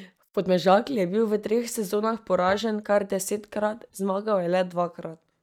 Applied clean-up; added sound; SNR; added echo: neural mask model DeepFilterNet 3.